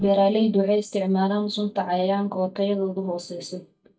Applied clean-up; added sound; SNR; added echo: neural mask model DeepFilterNet 3.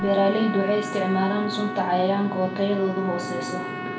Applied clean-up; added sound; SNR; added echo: none; Trumpet; 10 dB; reverberation time 0.4 s.